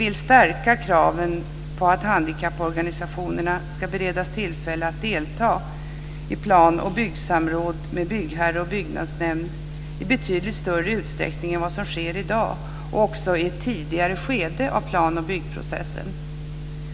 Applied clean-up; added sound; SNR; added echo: none; none; none; none.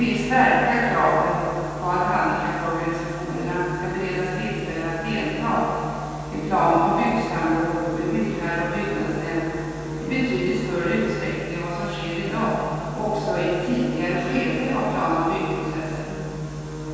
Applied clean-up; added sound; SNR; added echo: none; Musical instrument; 12 dB; reverberation time 2.1 s.